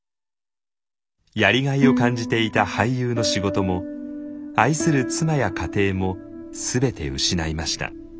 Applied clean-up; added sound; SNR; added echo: none; none; none; none.